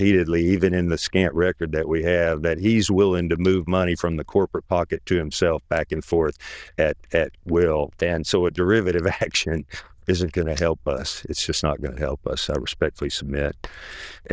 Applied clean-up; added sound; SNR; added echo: neural diffusion model UNIVERSE++.